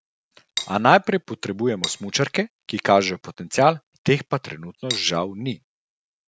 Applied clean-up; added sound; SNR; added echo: none; Cutlery, silverware; 10 dB; none.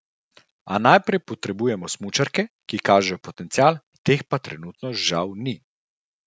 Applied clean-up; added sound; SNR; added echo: none; none; none; none.